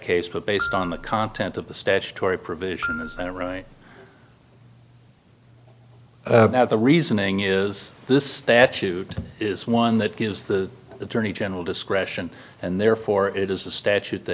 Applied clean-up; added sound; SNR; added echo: none; Marimba, xylophone; 13 dB; none.